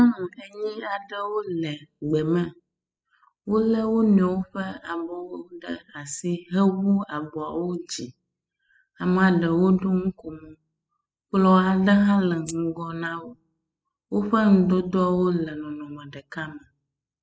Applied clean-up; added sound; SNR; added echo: classical method spectral subtraction.